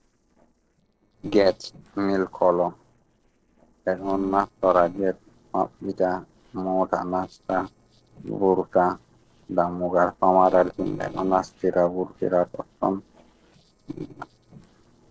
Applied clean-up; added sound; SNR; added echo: neural separator model SepFormer DNS4.